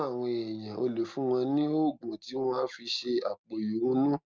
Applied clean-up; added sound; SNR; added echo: none; none; none; none.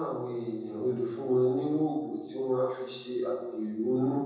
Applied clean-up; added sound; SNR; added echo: none; none; none; reverberation time 1.1 s.